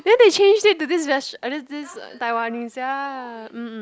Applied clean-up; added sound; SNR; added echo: none; none; none; none.